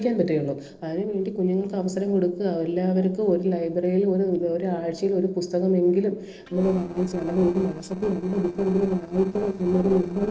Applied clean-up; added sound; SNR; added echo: neural separator model SepFormer DNS4.